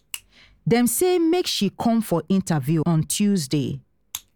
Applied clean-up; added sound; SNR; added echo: none; none; none; none.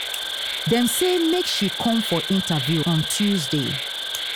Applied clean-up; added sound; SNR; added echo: none; Insect; 5 dB; none.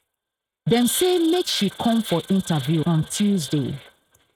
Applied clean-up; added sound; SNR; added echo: neural mask model RNNoise.